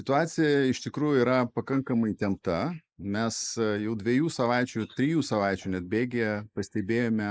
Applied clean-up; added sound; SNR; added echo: neural mask model Resemble Enhance denoiser.